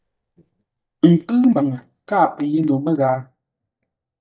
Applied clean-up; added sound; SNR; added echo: neural mask model DeepFilterNet 3.